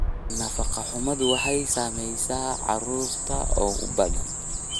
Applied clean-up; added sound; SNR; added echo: none; Bird vocalization, bird call, bird song; 2 dB; none.